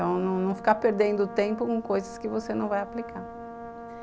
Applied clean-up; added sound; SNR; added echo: none; Brass instrument; 13 dB; none.